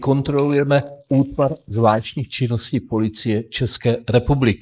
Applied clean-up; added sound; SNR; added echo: neural mask model Resemble Enhance denoiser.